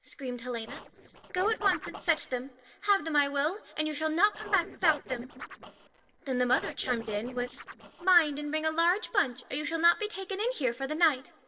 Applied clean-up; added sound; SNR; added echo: neural separator model SepFormer DNS4.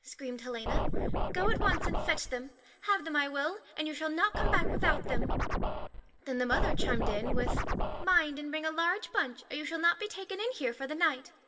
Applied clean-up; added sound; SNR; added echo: none; Scratching (performance technique); -3 dB; reverberation time 2.4 s.